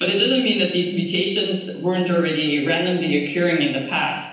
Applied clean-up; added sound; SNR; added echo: none; none; none; reverberation time 0.9 s.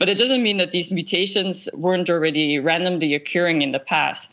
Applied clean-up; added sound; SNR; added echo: none; none; none; none.